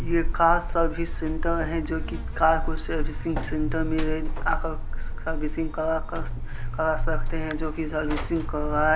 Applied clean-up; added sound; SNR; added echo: none; Buzz; -1 dB; none.